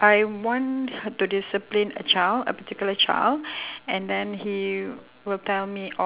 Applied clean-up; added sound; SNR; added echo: none; none; none; none.